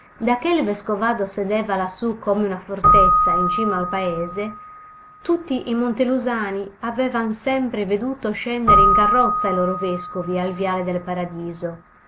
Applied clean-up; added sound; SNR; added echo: none; Keyboard (musical); 0 dB; none.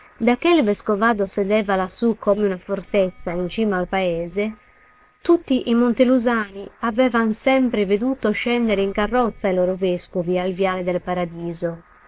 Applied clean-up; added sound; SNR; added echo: neural separator model SepFormer WHAM!.